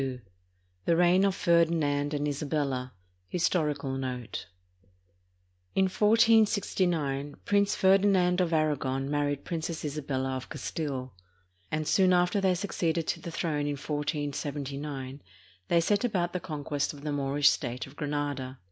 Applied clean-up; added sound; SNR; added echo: none; none; none; none.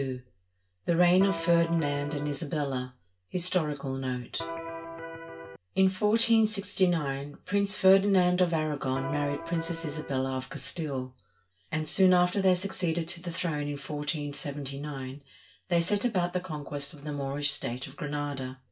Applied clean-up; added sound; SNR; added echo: none; Electric guitar; 9 dB; reverberation time 0.2 s.